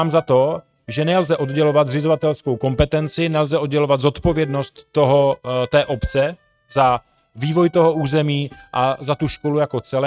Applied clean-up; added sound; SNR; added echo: neural mask model RNNoise.